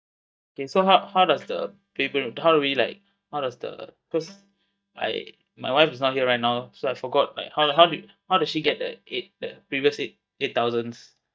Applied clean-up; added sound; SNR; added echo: neural mask model DeepFilterNet 3.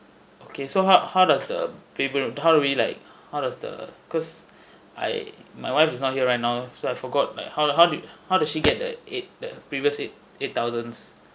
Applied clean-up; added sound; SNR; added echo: none; none; none; none.